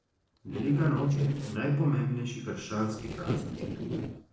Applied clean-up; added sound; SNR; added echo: neural separator model SepFormer DNS4.